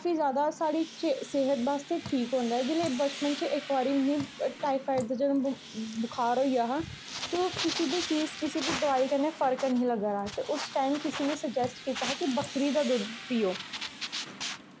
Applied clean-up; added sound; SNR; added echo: none; Tools + Drip; 14 dB; none.